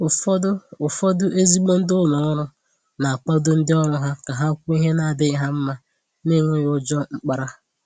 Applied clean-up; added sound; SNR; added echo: none; none; none; none.